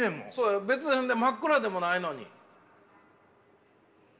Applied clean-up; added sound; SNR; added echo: none; none; none; reverberation time 0.7 s.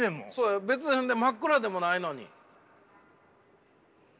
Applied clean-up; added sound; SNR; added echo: none; none; none; none.